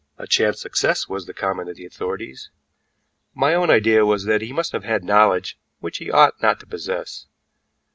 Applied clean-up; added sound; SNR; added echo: none; none; none; none.